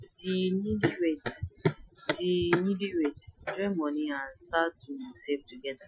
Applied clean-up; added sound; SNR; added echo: classical method Wiener filter.